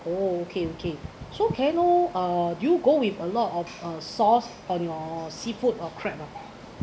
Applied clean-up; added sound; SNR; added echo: none; none; none; none.